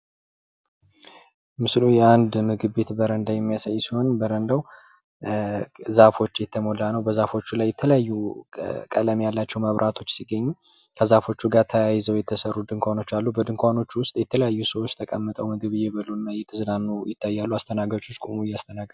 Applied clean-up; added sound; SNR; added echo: none; none; none; none.